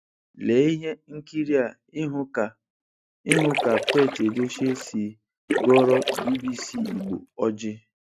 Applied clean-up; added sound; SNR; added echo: neural mask model RNNoise.